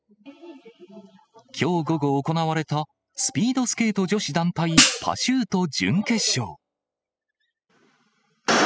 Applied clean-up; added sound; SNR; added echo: classical method spectral subtraction.